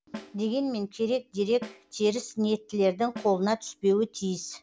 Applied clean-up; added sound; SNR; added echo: none; Snare drum; 20 dB; none.